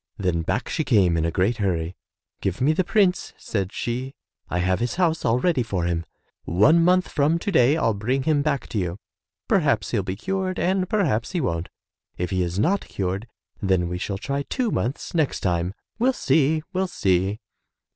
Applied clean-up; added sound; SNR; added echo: none; none; none; none.